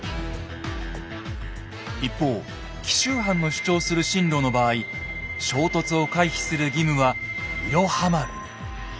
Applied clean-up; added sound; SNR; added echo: none; none; none; none.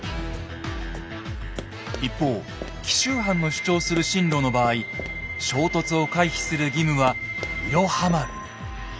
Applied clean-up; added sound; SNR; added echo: none; Run; 15 dB; none.